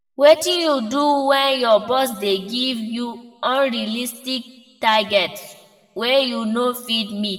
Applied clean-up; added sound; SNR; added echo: none; none; none; reverberation time 0.9 s.